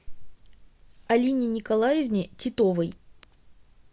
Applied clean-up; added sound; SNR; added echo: none; none; none; none.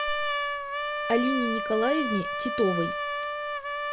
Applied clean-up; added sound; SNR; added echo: none; Trumpet; 1 dB; none.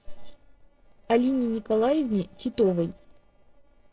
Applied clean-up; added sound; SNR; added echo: neural separator model SepFormer DNS4.